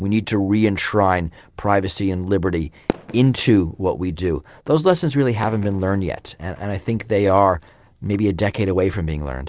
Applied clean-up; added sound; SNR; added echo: neural separator model SepFormer DNS4.